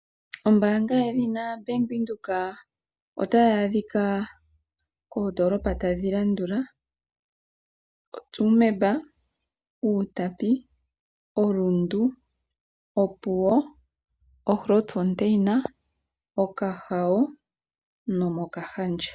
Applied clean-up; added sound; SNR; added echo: none; none; none; none.